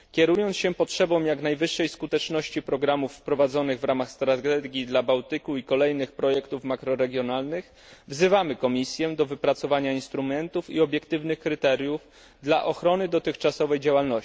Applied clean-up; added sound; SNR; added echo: none; none; none; none.